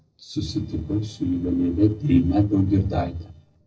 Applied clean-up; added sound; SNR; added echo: neural separator model SepFormer DNS4.